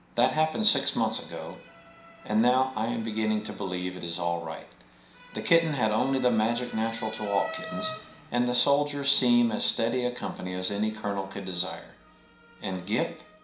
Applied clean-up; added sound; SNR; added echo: none; Motor vehicle (road) / Siren; 19 dB; reverberation time 0.5 s.